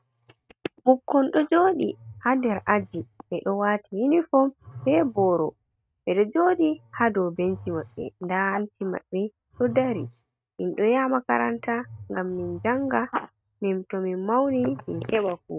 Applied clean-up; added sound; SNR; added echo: neural mask model RNNoise.